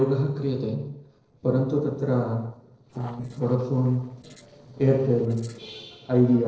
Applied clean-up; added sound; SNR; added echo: neural separator model SepFormer DNS4.